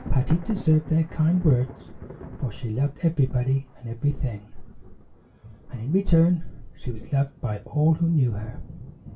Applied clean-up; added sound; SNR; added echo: none; Thunder; 17 dB; reverberation time 0.2 s.